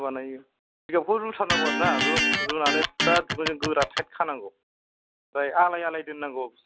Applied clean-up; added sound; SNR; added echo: none; Electric guitar; -2 dB; none.